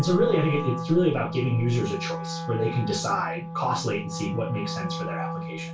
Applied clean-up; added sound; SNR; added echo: none; Wind instrument, woodwind instrument; 7 dB; reverberation time 0.2 s.